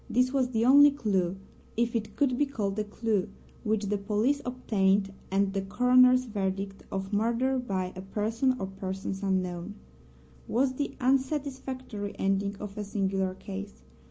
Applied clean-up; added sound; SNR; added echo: none; none; none; none.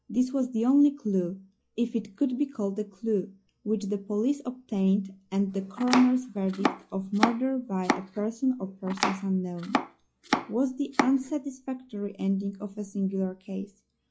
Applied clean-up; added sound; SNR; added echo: classical method log-MMSE.